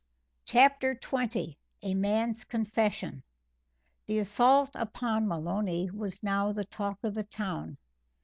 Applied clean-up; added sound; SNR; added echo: none; none; none; none.